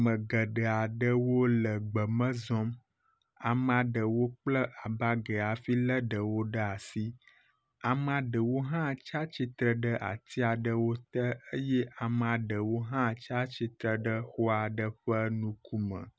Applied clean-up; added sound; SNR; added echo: none; none; none; none.